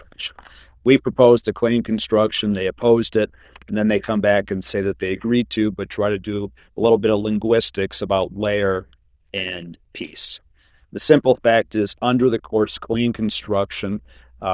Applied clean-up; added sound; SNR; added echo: neural diffusion model UNIVERSE++.